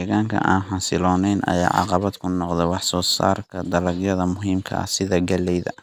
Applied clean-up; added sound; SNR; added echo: none; none; none; none.